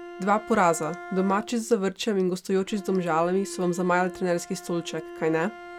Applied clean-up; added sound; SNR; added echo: none; Bowed string instrument; 15 dB; none.